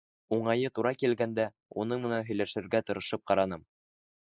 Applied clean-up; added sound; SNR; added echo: neural mask model Resemble Enhance denoiser.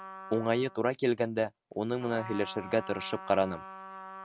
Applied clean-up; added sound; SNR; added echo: none; Trumpet; 14 dB; none.